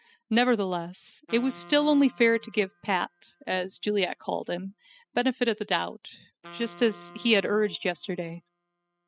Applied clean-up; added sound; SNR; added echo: classical method spectral subtraction.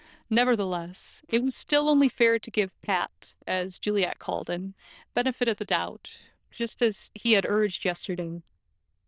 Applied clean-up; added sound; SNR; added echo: neural diffusion model UNIVERSE++.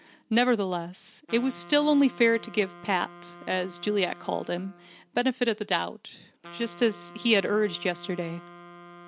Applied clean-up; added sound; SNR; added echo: none; Wind instrument, woodwind instrument; 20 dB; none.